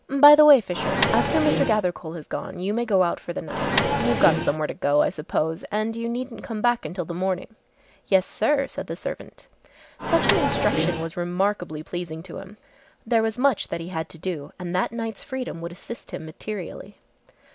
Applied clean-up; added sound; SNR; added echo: none; Microwave oven; -1 dB; none.